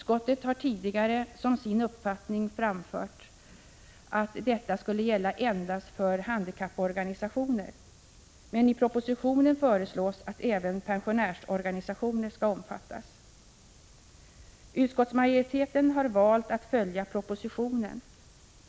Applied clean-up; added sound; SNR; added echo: none; none; none; none.